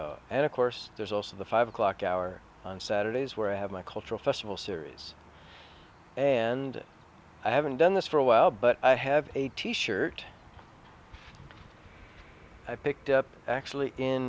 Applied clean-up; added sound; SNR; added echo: none; none; none; none.